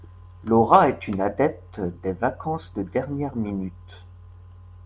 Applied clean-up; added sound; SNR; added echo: none; none; none; none.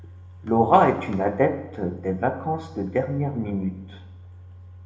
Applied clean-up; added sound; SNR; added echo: none; none; none; reverberation time 0.8 s.